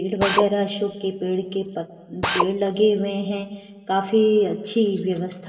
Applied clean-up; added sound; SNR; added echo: none; Drill; 1 dB; reverberation time 2.3 s.